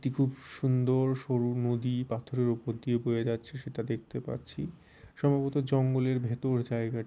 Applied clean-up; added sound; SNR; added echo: none; none; none; none.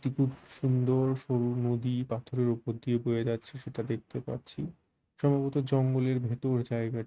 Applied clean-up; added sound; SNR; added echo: neural mask model RNNoise.